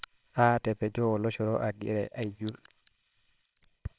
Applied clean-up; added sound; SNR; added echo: neural separator model SepFormer WHAMR!.